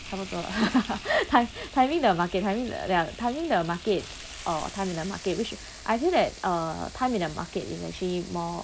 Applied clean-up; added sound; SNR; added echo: none; Frying (food); 16 dB; none.